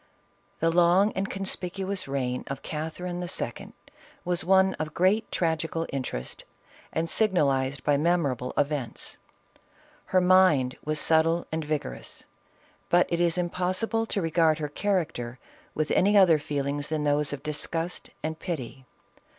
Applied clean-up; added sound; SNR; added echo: none; none; none; none.